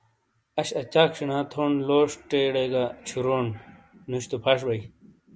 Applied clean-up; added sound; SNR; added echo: none; none; none; none.